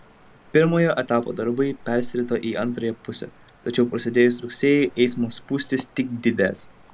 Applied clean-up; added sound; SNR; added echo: none; Cricket; 15 dB; none.